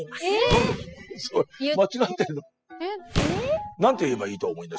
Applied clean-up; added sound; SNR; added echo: classical method spectral subtraction.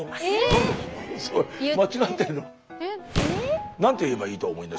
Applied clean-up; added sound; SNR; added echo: none; Boom; 7 dB; none.